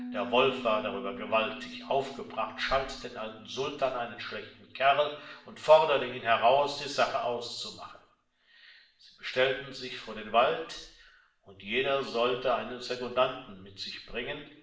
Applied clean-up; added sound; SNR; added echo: none; Piano; 19 dB; reverberation time 0.7 s.